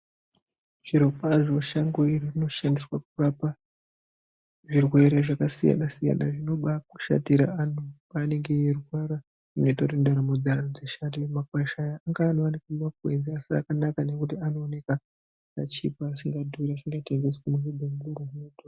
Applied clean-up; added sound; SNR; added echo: none; none; none; none.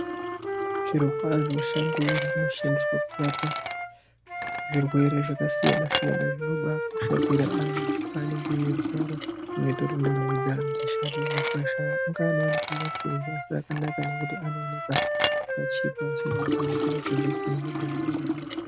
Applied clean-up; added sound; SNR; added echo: none; Liquid + Wind instrument, woodwind instrument; -1 dB; none.